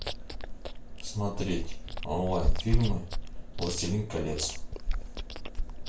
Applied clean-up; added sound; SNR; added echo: none; Chewing, mastication; -2 dB; reverberation time 0.3 s.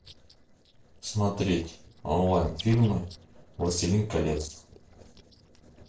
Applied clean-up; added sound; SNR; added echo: neural separator model SepFormer DNS4.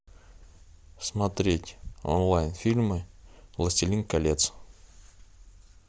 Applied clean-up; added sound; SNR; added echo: none; none; none; none.